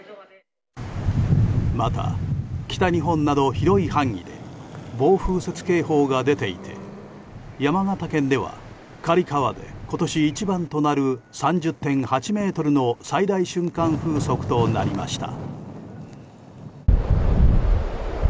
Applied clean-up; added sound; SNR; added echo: none; none; none; none.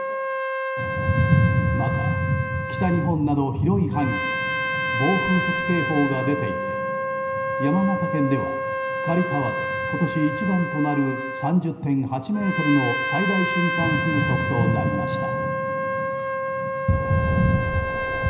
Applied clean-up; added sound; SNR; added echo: none; Trumpet; 3 dB; reverberation time 0.9 s.